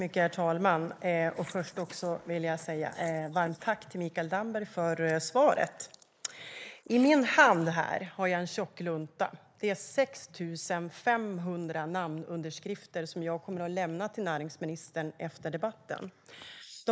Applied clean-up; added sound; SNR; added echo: neural mask model Resemble Enhance denoiser.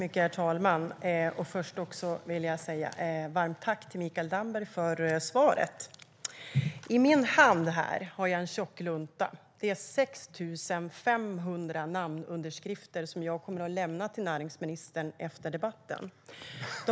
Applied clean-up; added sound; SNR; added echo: none; none; none; none.